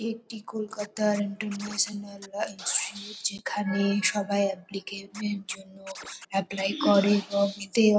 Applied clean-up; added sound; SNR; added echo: none; Scratching (performance technique); 18 dB; none.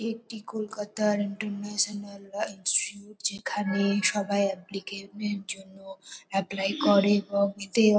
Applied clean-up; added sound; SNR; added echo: none; none; none; none.